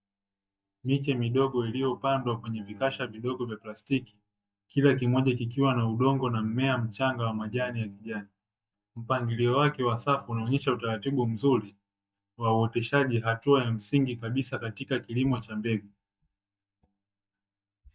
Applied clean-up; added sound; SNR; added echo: neural mask model DeepFilterNet 3.